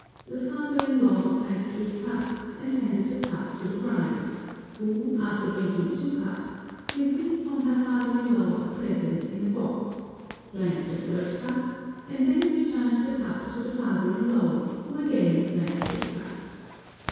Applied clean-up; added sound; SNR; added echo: none; Zipper (clothing); 16 dB; reverberation time 2.0 s.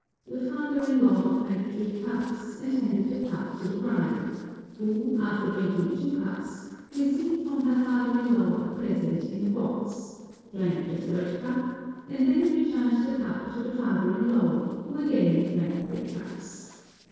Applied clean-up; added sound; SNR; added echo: neural separator model SepFormer DNS4.